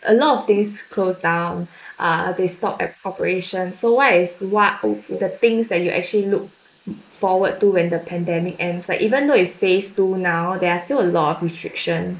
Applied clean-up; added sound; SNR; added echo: neural mask model Resemble Enhance denoiser.